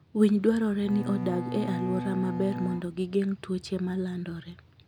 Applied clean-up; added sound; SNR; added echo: none; Bowed string instrument; 7 dB; none.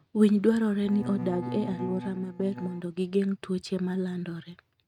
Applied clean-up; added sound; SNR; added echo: neural mask model RNNoise.